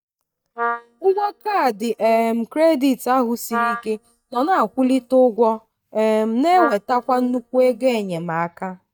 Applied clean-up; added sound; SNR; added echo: neural mask model DeepFilterNet 3.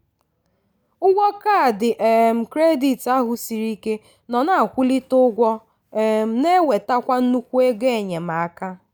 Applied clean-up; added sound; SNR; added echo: none; none; none; none.